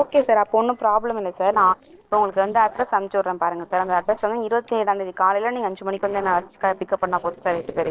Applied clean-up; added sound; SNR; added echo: neural separator model SepFormer DNS4.